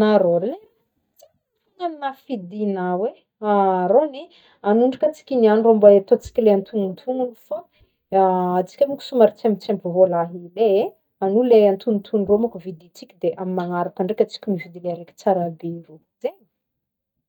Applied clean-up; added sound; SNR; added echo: neural mask model DeepFilterNet 3.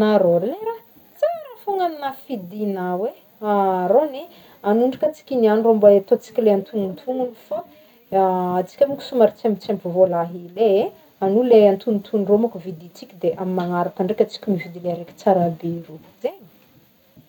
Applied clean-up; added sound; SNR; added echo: none; none; none; none.